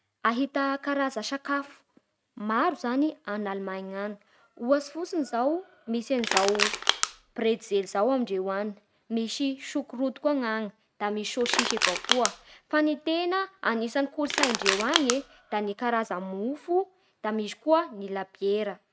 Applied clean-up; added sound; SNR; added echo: none; Crushing; 0 dB; none.